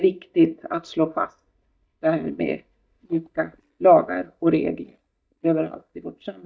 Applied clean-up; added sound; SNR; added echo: neural mask model DeepFilterNet 3.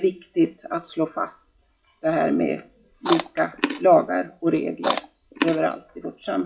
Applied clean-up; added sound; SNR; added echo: classical method WPE with log-MMSE.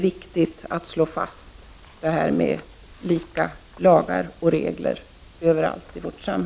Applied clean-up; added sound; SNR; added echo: none; none; none; none.